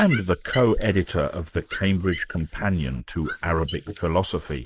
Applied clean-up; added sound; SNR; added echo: neural mask model Resemble Enhance denoiser.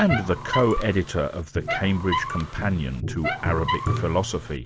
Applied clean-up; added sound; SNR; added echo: none; Tap + Squeak; 4 dB; none.